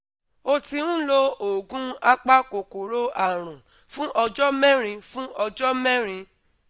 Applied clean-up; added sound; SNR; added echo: none; none; none; none.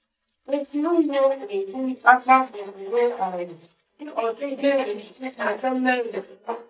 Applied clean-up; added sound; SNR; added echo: neural mask model DeepFilterNet 3.